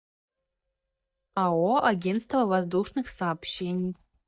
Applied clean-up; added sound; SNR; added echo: neural mask model DeepFilterNet 3.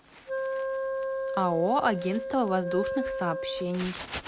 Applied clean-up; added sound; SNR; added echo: none; Wind instrument, woodwind instrument; 3 dB; none.